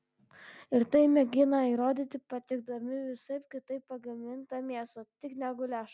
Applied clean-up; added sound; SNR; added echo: none; none; none; none.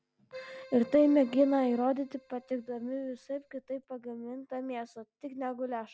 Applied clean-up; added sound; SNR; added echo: none; Keyboard (musical); 20 dB; none.